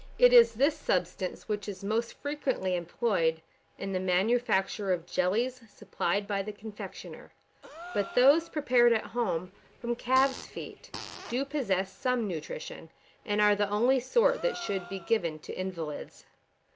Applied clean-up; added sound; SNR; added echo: none; Fart + Gasp; 17 dB; none.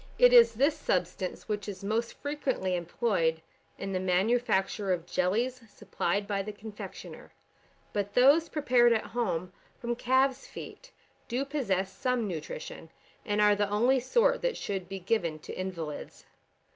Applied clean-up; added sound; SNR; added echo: none; none; none; none.